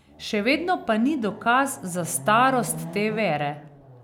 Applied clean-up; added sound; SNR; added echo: none; Chatter / Car passing by / Motorcycle / Traffic noise, roadway noise / Accelerating, revving, vroom; 16 dB; none.